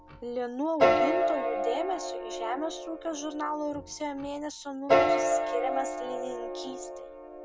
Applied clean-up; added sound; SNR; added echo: none; Piano; -5 dB; none.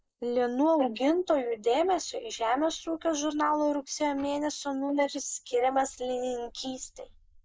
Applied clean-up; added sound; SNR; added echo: neural mask model Resemble Enhance denoiser.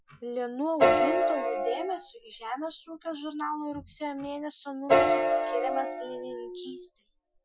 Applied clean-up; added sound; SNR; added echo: classical method Wiener filter.